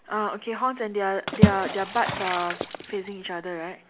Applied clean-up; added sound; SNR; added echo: none; Water / Splash, splatter; -3 dB; none.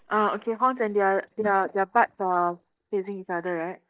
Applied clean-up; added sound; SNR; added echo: neural mask model DeepFilterNet 3.